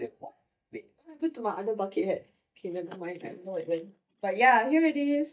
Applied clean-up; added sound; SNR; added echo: neural mask model DeepFilterNet 3.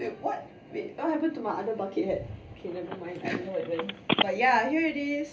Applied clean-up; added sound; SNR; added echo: none; Telephone; 4 dB; reverberation time 0.3 s.